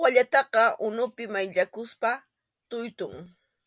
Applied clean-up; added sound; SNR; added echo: none; none; none; none.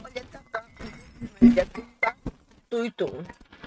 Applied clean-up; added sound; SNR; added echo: neural mask model RNNoise.